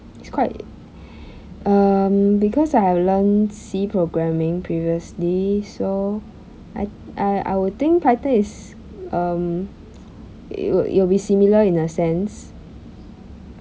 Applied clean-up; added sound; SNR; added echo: none; none; none; none.